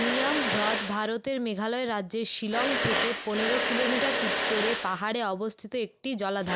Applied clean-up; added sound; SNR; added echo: none; Mechanisms; 1 dB; none.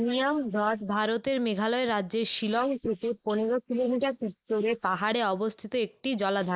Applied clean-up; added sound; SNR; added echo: neural mask model Resemble Enhance denoiser.